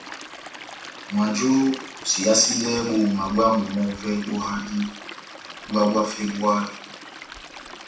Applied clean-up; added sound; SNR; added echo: none; Stream; 15 dB; reverberation time 0.7 s.